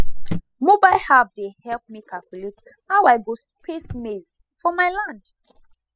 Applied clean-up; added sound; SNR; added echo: classical method spectral subtraction.